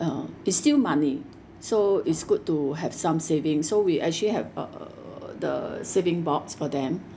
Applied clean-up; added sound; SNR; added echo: none; none; none; none.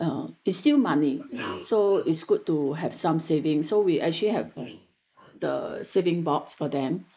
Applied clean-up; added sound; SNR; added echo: neural mask model Resemble Enhance denoiser.